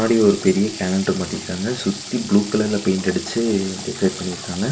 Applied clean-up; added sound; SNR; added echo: none; Water tap, faucet / Water; 13 dB; reverberation time 1.2 s.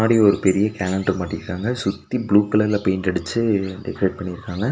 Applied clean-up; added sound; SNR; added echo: none; none; none; none.